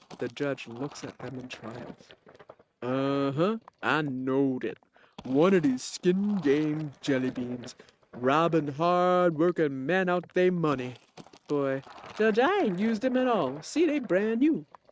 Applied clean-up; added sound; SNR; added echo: neural mask model RNNoise.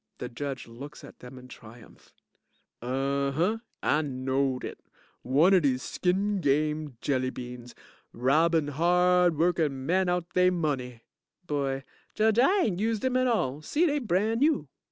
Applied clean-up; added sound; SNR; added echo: none; none; none; none.